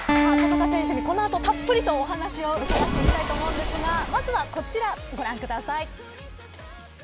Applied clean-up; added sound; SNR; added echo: none; Acoustic guitar + Splash, splatter; -2 dB; none.